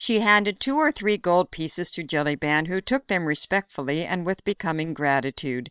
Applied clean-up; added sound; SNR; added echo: neural separator model SepFormer WHAM!.